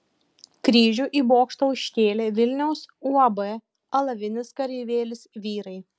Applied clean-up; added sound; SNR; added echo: none; none; none; none.